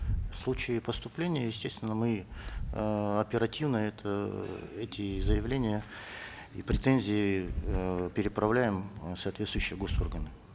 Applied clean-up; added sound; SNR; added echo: none; none; none; none.